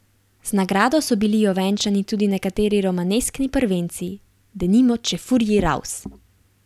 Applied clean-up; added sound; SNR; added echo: none; none; none; none.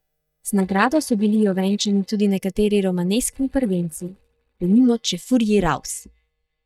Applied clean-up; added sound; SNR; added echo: neural mask model DeepFilterNet 3.